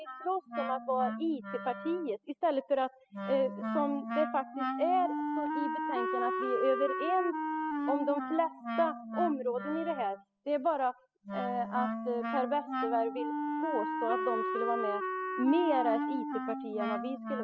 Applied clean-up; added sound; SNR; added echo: classical method spectral subtraction.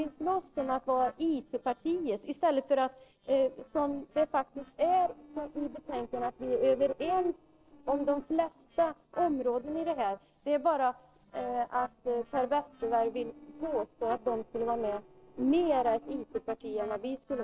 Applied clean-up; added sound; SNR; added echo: neural separator model SepFormer DNS4.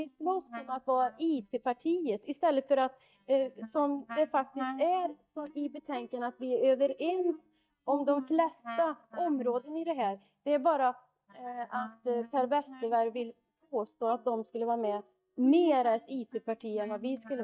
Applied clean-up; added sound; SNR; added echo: neural mask model DeepFilterNet 3.